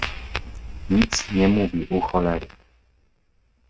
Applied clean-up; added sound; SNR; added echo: neural mask model RNNoise.